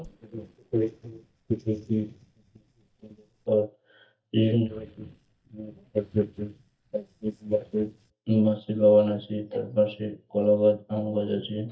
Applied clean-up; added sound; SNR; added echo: neural mask model DeepFilterNet 3.